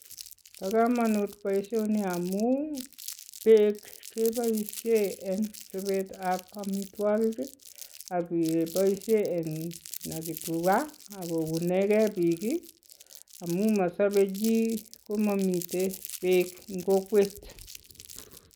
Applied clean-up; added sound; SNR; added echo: none; Crumpling, crinkling; 17 dB; none.